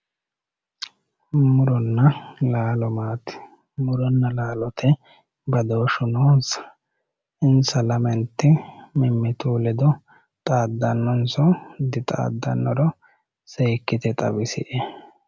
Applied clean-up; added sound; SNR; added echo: none; none; none; none.